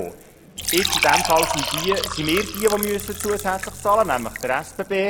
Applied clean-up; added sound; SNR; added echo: none; Fill (with liquid) / Trickle, dribble; 4 dB; none.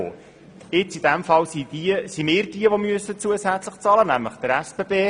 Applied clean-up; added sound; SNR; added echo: none; none; none; none.